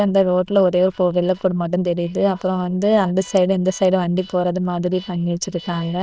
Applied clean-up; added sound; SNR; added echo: neural diffusion model UNIVERSE++.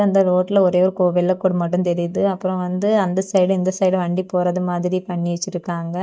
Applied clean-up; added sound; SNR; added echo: neural mask model DeepFilterNet 3.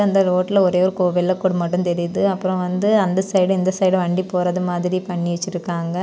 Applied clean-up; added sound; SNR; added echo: none; none; none; none.